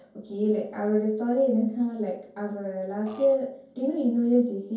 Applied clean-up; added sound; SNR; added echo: none; Burping, eructation; 19 dB; reverberation time 0.6 s.